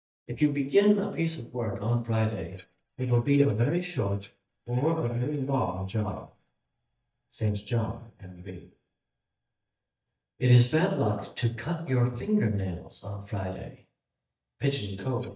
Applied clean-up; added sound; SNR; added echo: neural mask model DeepFilterNet 3.